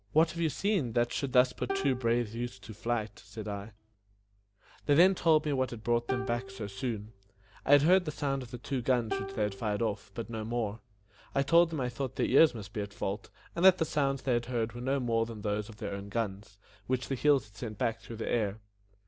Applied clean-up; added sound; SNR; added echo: none; Plucked string instrument; 12 dB; none.